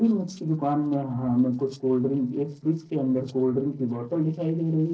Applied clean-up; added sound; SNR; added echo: neural separator model SepFormer DNS4.